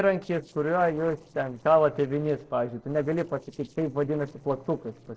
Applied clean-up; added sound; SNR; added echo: neural separator model SepFormer DNS4.